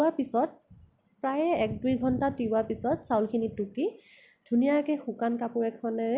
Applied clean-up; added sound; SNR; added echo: none; none; none; none.